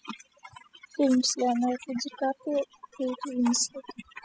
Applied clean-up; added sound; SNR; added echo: classical method spectral subtraction.